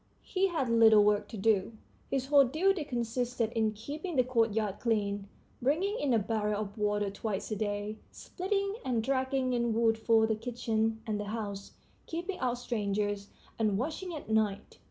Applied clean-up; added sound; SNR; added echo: none; none; none; none.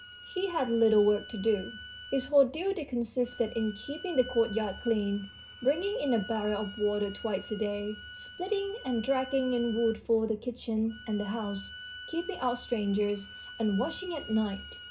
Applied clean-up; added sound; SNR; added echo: none; Bowed string instrument; 16 dB; reverberation time 0.2 s.